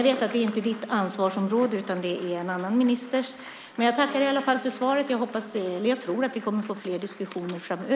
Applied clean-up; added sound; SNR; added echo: none; Applause + Wind instrument, woodwind instrument; 19 dB; none.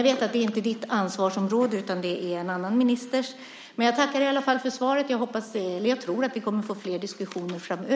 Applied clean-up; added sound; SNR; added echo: none; none; none; none.